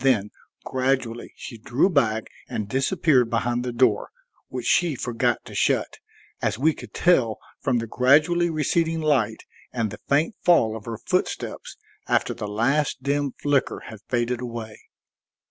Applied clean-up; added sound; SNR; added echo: none; none; none; none.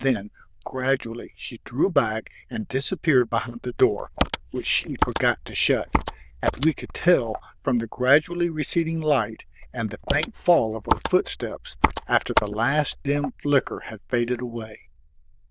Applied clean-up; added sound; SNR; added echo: neural diffusion model UNIVERSE++.